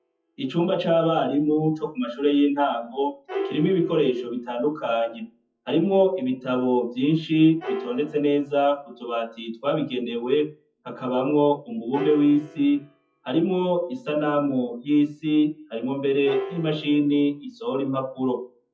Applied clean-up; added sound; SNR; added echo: classical method WPE with log-MMSE.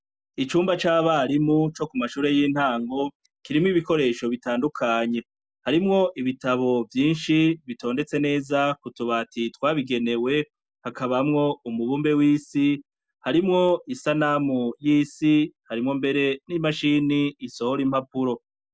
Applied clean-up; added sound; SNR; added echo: none; none; none; none.